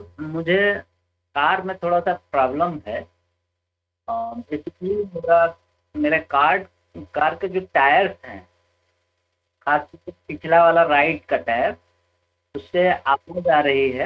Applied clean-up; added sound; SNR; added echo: neural mask model RNNoise.